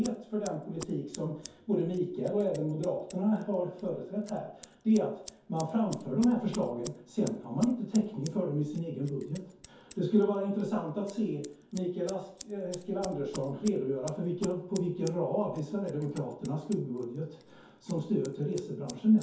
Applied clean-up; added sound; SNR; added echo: none; Scissors; 20 dB; reverberation time 0.6 s.